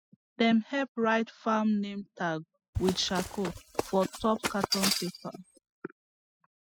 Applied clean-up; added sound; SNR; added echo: classical method spectral subtraction.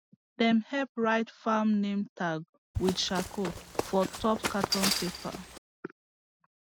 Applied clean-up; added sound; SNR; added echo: none; Run; 3 dB; none.